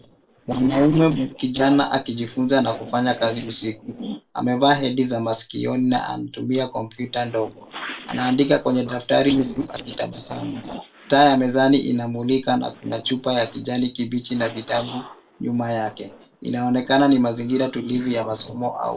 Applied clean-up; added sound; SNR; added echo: neural separator model SepFormer DNS4.